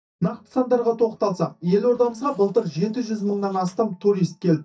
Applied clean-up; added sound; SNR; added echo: neural mask model DeepFilterNet 3.